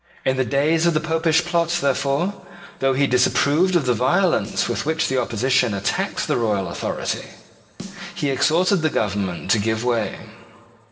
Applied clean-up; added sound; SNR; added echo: neural separator model SepFormer DNS4.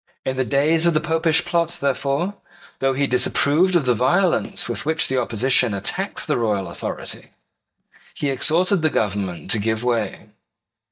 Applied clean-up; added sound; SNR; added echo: neural mask model DeepFilterNet 3.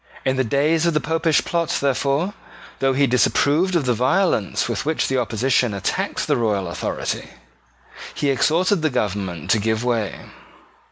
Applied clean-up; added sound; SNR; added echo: none; none; none; none.